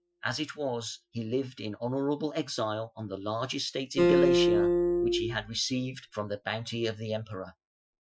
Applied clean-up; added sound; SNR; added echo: classical method Wiener filter.